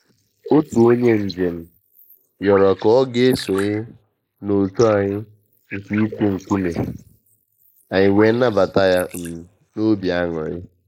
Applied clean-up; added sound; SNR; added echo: neural mask model Resemble Enhance denoiser.